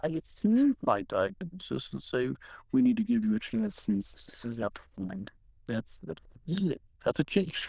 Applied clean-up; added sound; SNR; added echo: neural diffusion model UNIVERSE++.